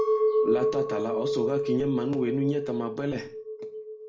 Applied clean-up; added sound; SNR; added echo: none; Chink, clink; -2 dB; reverberation time 0.4 s.